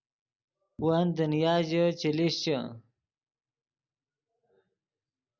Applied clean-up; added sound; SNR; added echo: none; none; none; none.